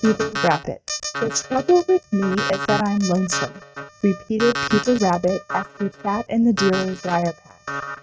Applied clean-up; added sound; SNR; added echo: neural mask model RNNoise.